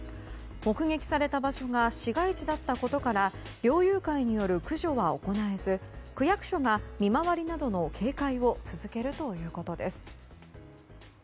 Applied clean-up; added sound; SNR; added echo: none; none; none; none.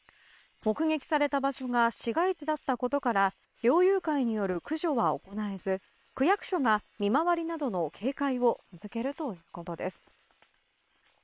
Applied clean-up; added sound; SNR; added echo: neural separator model SepFormer WHAM!.